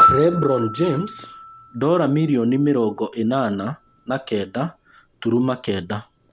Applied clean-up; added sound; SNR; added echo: none; Piano; 5 dB; none.